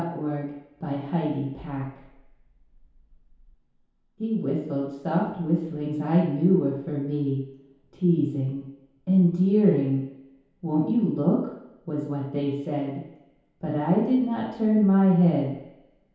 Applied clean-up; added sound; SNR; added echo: none; none; none; reverberation time 0.8 s.